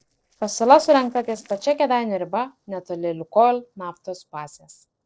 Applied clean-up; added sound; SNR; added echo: neural separator model SepFormer DNS4.